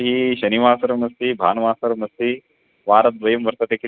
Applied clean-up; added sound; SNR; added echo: none; none; none; none.